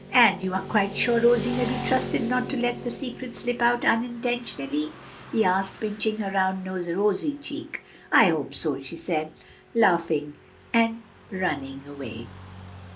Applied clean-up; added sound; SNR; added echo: none; Motorcycle / Traffic noise, roadway noise; 13 dB; none.